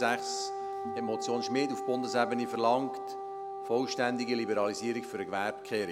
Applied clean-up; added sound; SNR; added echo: none; Wind instrument, woodwind instrument; 6 dB; none.